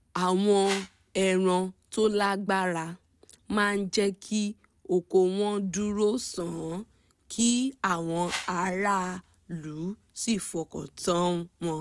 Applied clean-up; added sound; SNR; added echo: none; Whoosh, swoosh, swish; 10 dB; none.